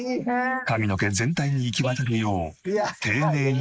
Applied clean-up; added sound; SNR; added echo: neural mask model Resemble Enhance denoiser.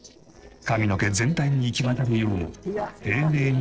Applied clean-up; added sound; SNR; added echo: neural separator model SepFormer DNS4.